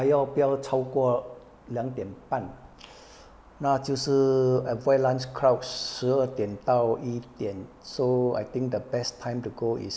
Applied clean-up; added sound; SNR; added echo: none; none; none; none.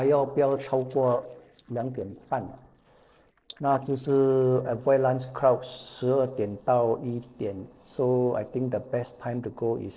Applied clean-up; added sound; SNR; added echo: neural separator model SepFormer DNS4.